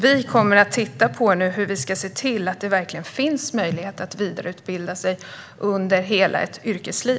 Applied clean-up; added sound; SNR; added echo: none; none; none; none.